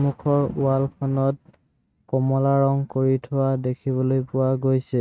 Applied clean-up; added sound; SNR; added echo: neural mask model RNNoise.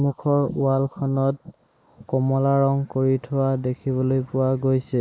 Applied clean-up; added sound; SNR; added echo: neural mask model Resemble Enhance denoiser.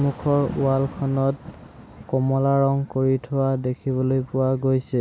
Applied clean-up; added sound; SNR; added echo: none; Thunder / Rain; 18 dB; none.